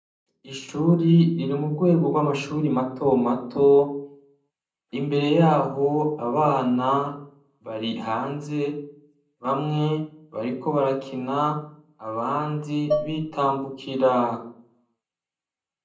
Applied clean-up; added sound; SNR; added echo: none; Dishes, pots, and pans; 5 dB; reverberation time 0.6 s.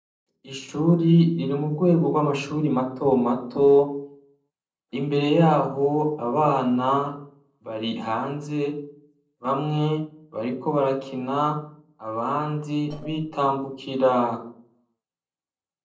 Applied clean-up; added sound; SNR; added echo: neural separator model SepFormer DNS4.